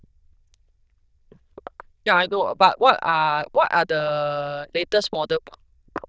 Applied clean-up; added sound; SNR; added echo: neural diffusion model UNIVERSE++.